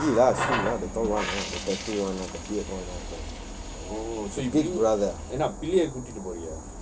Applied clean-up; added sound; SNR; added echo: none; Water tap, faucet; 8 dB; none.